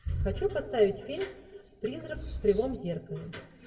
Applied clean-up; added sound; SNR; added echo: none; Wild animals; 1 dB; reverberation time 0.5 s.